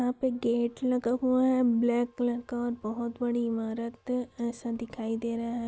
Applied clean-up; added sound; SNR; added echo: none; none; none; none.